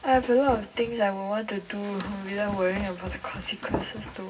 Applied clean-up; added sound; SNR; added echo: none; Run; 11 dB; reverberation time 0.4 s.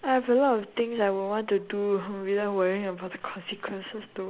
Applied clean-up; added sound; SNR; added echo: none; none; none; none.